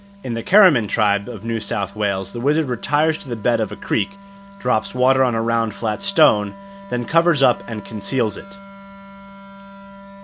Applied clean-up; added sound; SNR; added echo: none; Wind instrument, woodwind instrument; 19 dB; none.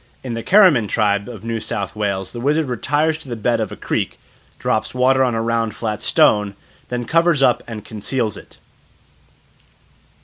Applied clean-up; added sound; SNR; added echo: none; none; none; none.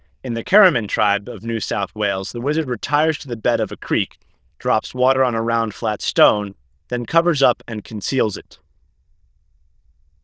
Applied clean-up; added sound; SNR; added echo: neural diffusion model UNIVERSE++.